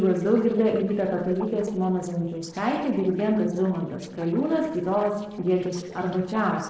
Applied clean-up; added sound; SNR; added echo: neural separator model SepFormer DNS4.